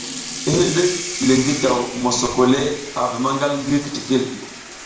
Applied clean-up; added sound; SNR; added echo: none; Sink (filling or washing) / Water tap, faucet; 10 dB; reverberation time 0.8 s.